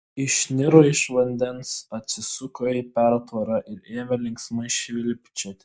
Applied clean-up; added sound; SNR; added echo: none; none; none; none.